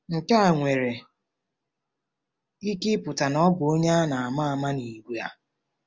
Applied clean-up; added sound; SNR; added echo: none; none; none; none.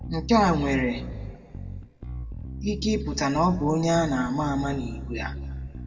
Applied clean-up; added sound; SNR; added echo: none; Bass guitar; 9 dB; reverberation time 1.4 s.